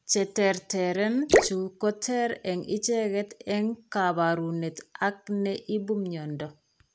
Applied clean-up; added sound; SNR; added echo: none; Drip / Splash, splatter; 1 dB; none.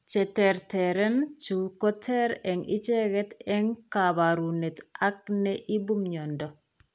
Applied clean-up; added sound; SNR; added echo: none; none; none; none.